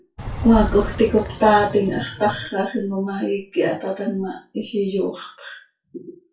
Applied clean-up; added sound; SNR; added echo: classical method WPE with log-MMSE.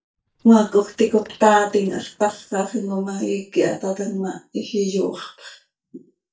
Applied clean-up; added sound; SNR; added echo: neural mask model DeepFilterNet 3.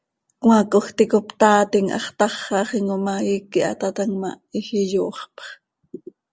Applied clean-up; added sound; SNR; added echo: none; none; none; none.